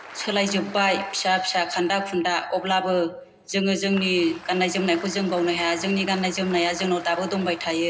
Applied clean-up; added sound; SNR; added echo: none; Applause; 18 dB; reverberation time 0.2 s.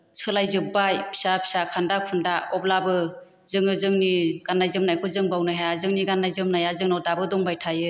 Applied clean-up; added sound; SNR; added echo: none; none; none; none.